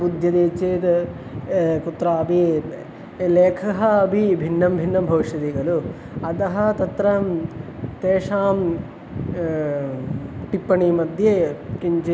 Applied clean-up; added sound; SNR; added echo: none; none; none; none.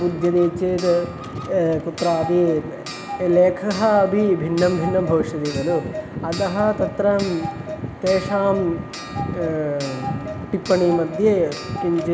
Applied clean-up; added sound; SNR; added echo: none; Clock; 13 dB; none.